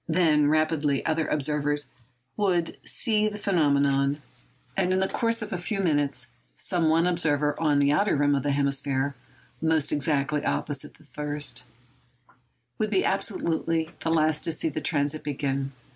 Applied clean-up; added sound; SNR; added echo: none; none; none; none.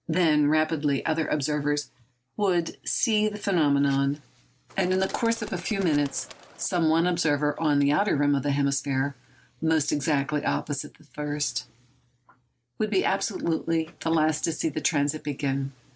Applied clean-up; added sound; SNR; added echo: neural separator model SepFormer DNS4.